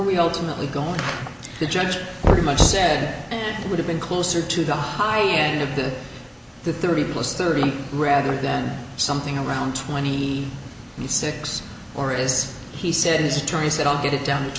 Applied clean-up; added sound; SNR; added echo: none; Knock; 2 dB; none.